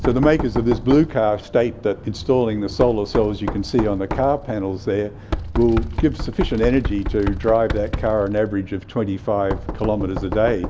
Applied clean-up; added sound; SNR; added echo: none; Knock; 7 dB; none.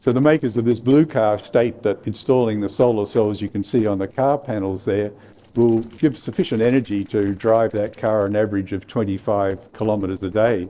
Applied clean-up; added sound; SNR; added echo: neural separator model SepFormer DNS4.